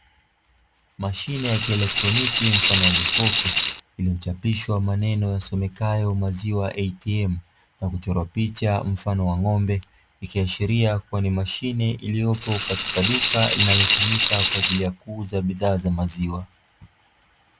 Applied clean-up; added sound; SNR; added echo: none; Rattle (instrument); -2 dB; none.